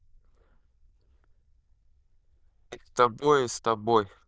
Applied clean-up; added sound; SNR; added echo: neural diffusion model UNIVERSE++.